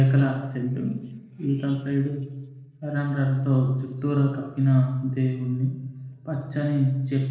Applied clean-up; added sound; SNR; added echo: neural separator model SepFormer DNS4.